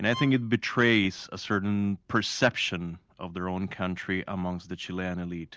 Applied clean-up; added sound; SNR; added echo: none; Bowed string instrument; 15 dB; none.